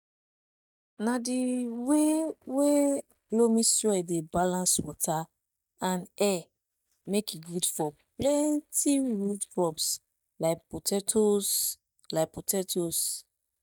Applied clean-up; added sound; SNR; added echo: neural mask model DeepFilterNet 3.